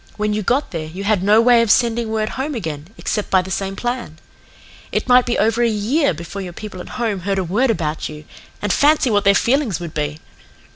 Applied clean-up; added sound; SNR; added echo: none; none; none; none.